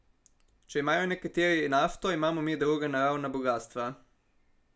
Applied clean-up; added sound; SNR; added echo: none; none; none; none.